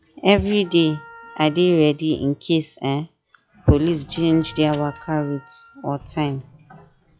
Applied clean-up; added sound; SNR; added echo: classical method log-MMSE.